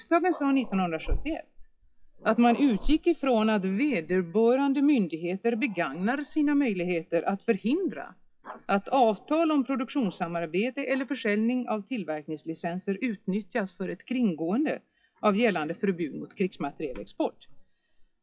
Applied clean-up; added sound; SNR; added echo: classical method WPE with log-MMSE.